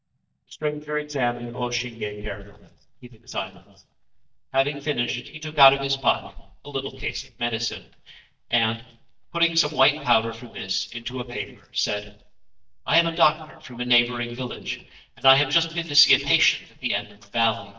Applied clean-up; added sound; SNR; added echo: neural mask model DeepFilterNet 3.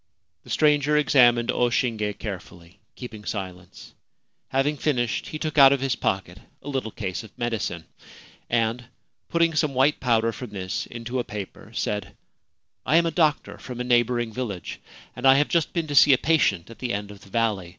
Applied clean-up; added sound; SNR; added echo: none; none; none; none.